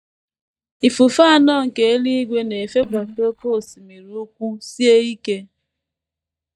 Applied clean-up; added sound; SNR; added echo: neural mask model DeepFilterNet 3.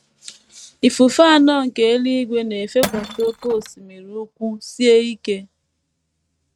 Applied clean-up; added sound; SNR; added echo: neural mask model RNNoise.